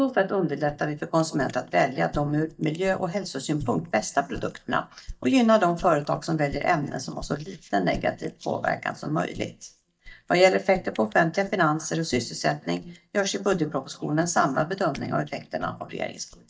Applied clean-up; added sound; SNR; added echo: neural mask model DeepFilterNet 3.